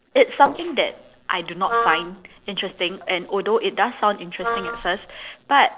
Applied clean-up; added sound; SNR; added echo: neural separator model SepFormer DNS4.